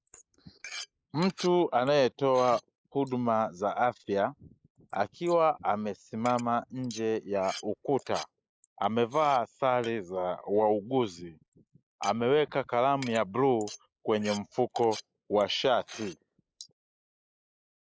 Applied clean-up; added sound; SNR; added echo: neural mask model Resemble Enhance denoiser.